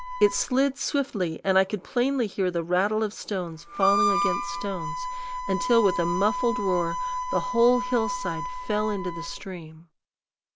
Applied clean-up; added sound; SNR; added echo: none; Harmonica; 5 dB; none.